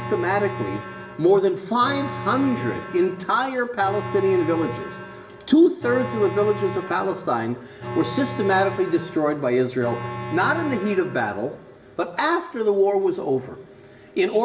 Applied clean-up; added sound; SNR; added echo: none; Alarm; 11 dB; reverberation time 0.7 s.